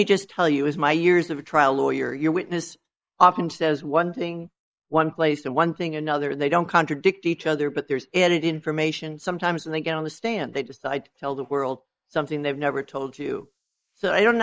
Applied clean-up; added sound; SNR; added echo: neural mask model Resemble Enhance denoiser.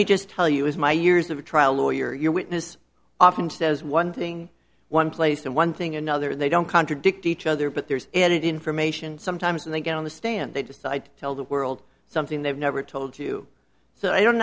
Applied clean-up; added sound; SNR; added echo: none; none; none; none.